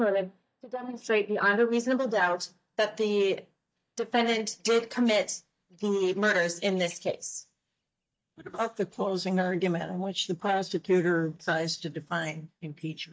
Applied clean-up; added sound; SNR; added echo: neural mask model DeepFilterNet 3.